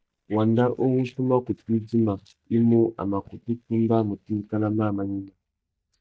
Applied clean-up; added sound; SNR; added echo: neural mask model DeepFilterNet 3.